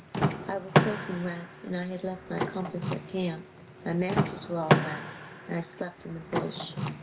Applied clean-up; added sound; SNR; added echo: none; Door / Car; -4 dB; none.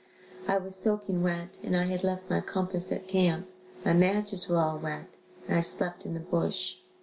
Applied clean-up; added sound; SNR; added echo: none; none; none; none.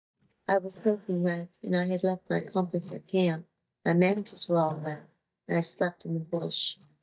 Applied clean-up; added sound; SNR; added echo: neural mask model DeepFilterNet 3.